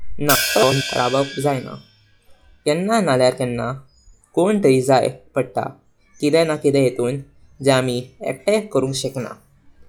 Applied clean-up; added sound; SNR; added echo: classical method log-MMSE.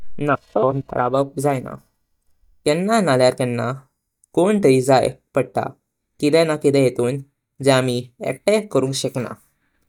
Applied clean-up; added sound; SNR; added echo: neural mask model DeepFilterNet 3.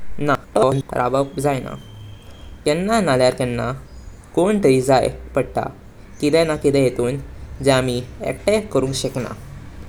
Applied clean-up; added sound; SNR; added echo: none; none; none; none.